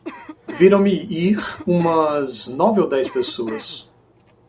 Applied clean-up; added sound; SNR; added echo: none; Cough; 17 dB; none.